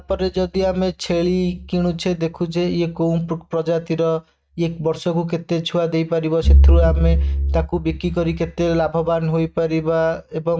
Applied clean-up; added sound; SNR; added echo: neural mask model RNNoise.